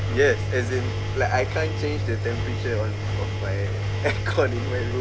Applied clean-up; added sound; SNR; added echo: none; Engine; -1 dB; none.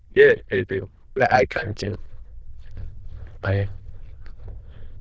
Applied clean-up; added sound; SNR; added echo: neural diffusion model UNIVERSE++.